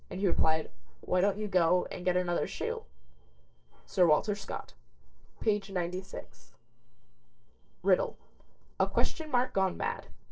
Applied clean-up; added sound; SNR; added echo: neural separator model SepFormer DNS4.